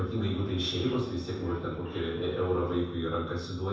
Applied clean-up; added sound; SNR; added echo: none; Subway, metro, underground; 14 dB; reverberation time 0.7 s.